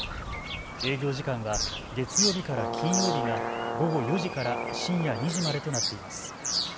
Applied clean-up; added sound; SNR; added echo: none; Bird vocalization, bird call, bird song + Brass instrument; 0 dB; none.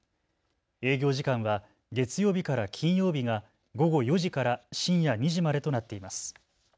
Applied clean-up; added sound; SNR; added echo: none; none; none; none.